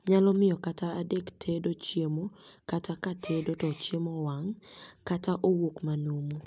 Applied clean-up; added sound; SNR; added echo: none; Gasp; 18 dB; none.